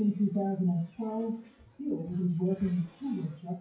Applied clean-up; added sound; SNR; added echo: classical method WPE with log-MMSE.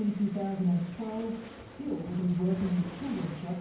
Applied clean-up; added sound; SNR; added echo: none; Waves, surf; 16 dB; reverberation time 0.9 s.